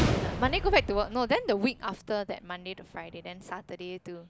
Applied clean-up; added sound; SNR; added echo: none; Gunshot, gunfire; 4 dB; none.